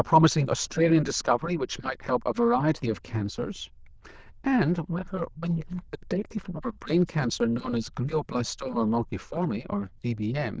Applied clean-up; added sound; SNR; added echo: neural diffusion model UNIVERSE++.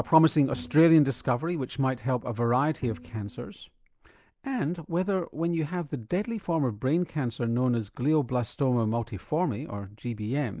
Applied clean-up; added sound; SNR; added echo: none; Bowed string instrument; 19 dB; none.